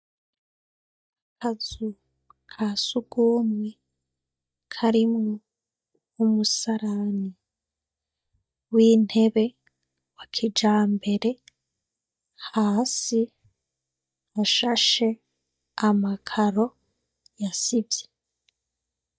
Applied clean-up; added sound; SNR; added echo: neural mask model DeepFilterNet 3.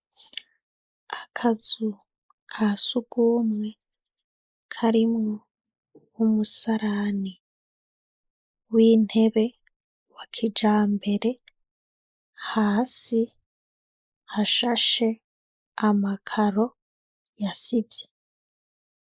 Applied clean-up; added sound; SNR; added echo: neural mask model Resemble Enhance denoiser.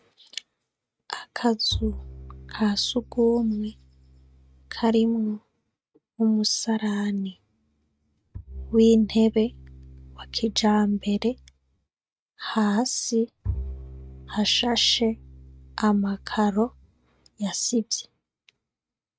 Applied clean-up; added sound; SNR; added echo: neural mask model RNNoise.